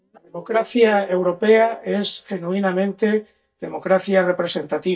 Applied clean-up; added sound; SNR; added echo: neural mask model DeepFilterNet 3.